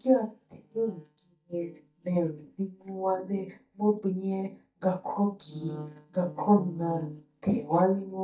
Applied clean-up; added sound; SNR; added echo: neural mask model DeepFilterNet 3.